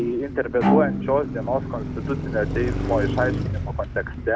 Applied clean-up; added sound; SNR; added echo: none; Car passing by + Bowed string instrument; 0 dB; none.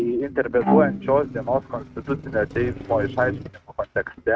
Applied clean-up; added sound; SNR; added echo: neural mask model RNNoise.